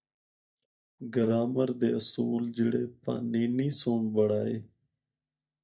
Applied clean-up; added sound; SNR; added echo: neural mask model DeepFilterNet 3.